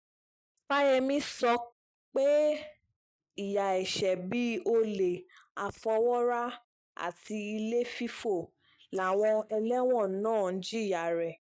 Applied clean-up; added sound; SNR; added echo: neural mask model DeepFilterNet 3.